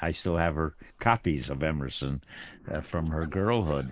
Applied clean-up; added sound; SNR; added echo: neural mask model Resemble Enhance denoiser.